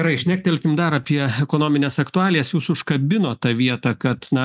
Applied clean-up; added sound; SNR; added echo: none; none; none; none.